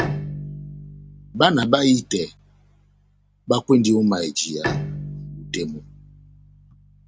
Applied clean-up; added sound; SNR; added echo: none; Bowed string instrument; 10 dB; none.